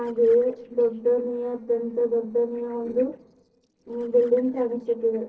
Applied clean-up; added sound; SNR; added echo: neural separator model SepFormer DNS4.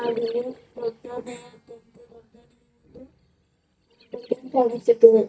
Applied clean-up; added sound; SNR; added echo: neural mask model DeepFilterNet 3.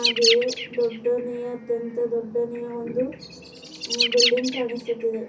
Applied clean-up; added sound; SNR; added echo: none; Bird; 3 dB; reverberation time 0.3 s.